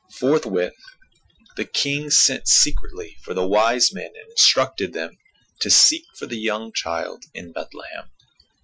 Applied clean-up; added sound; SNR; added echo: classical method Wiener filter.